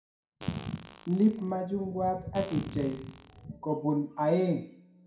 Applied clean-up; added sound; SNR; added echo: none; Fart; 18 dB; reverberation time 0.5 s.